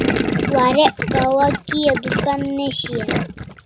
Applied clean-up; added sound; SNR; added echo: none; Gurgling; 2 dB; none.